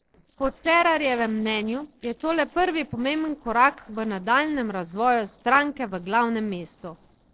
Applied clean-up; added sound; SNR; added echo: neural separator model SepFormer DNS4.